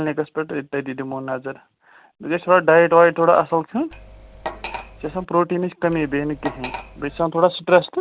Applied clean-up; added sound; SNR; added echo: none; Cutlery, silverware; 14 dB; none.